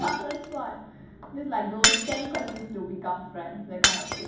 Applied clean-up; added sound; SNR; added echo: none; Shatter; -3 dB; reverberation time 1.2 s.